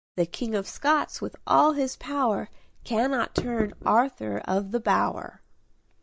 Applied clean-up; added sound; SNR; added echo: neural mask model DeepFilterNet 3.